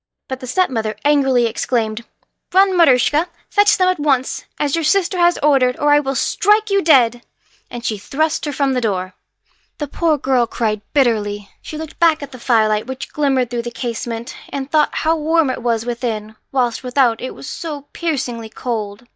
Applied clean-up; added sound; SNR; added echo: neural mask model DeepFilterNet 3.